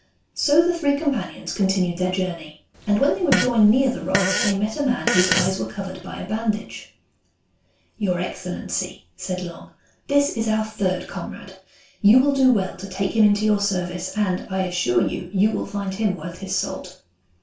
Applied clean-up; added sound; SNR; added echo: none; Fart; 3 dB; reverberation time 0.2 s.